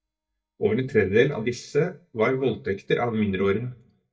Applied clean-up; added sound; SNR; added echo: neural mask model DeepFilterNet 3.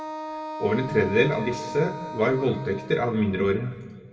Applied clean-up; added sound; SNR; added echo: none; Wind instrument, woodwind instrument; 11 dB; reverberation time 1.6 s.